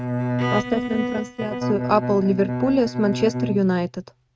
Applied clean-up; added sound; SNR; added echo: neural mask model RNNoise.